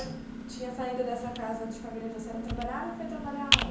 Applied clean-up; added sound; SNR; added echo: none; Computer keyboard; -3 dB; reverberation time 0.5 s.